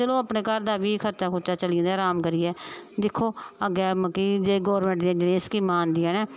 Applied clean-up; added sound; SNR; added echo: none; none; none; none.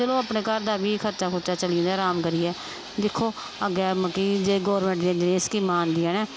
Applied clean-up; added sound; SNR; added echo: none; Fixed-wing aircraft, airplane; 15 dB; none.